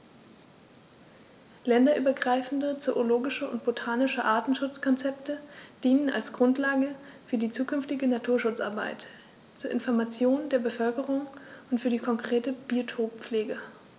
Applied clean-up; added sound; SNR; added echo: none; none; none; none.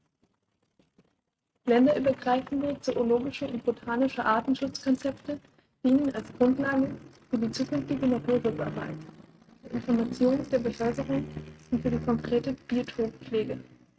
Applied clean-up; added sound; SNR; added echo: neural mask model RNNoise.